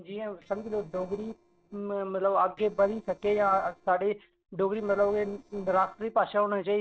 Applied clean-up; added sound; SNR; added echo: neural separator model SepFormer DNS4.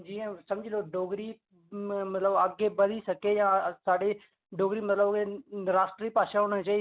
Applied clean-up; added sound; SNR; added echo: none; none; none; none.